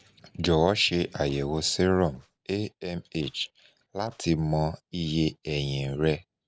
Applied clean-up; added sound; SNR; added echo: neural separator model SepFormer DNS4.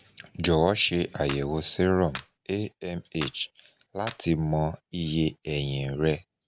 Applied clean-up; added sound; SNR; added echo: none; Clapping; 15 dB; none.